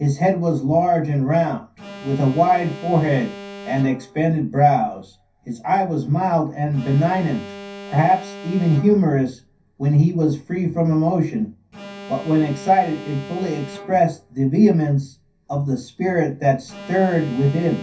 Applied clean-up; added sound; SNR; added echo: none; Alarm; 19 dB; reverberation time 0.3 s.